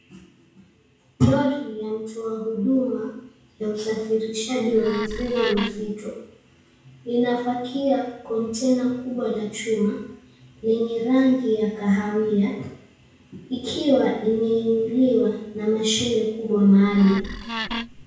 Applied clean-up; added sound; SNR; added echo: none; Wood; 8 dB; reverberation time 0.6 s.